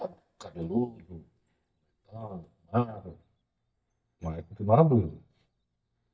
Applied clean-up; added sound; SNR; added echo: neural mask model DeepFilterNet 3.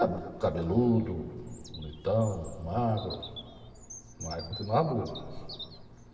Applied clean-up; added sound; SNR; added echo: none; Bird vocalization, bird call, bird song; 18 dB; reverberation time 2.3 s.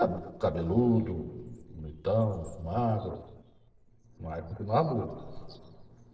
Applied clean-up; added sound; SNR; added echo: neural separator model SepFormer DNS4.